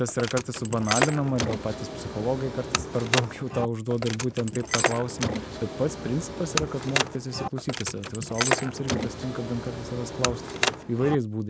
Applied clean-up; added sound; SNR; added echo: none; Car; 1 dB; none.